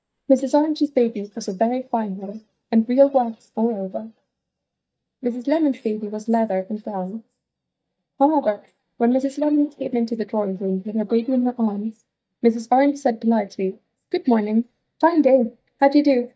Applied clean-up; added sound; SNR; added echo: neural mask model DeepFilterNet 3.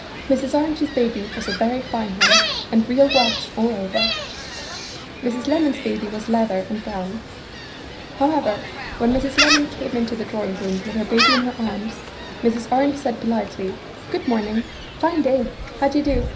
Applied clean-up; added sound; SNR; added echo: none; Gull, seagull; 4 dB; reverberation time 0.5 s.